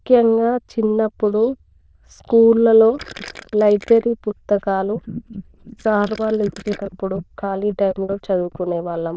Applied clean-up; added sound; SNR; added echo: neural diffusion model UNIVERSE++.